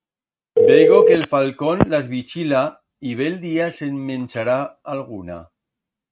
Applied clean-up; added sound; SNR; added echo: neural mask model RNNoise.